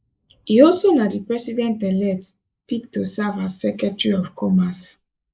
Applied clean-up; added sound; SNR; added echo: neural mask model Resemble Enhance denoiser.